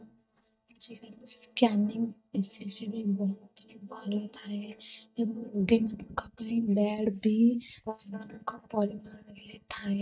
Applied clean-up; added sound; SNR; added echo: neural mask model DeepFilterNet 3.